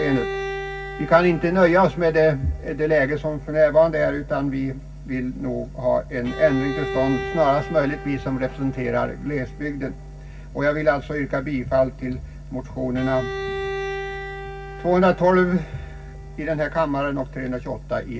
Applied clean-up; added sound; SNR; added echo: none; Bowed string instrument; 13 dB; reverberation time 0.4 s.